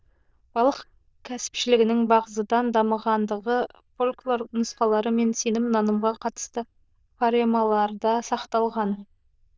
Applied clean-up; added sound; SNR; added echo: neural diffusion model UNIVERSE++.